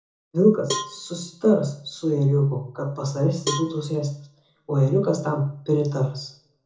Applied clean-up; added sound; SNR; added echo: none; Cowbell; 12 dB; reverberation time 0.6 s.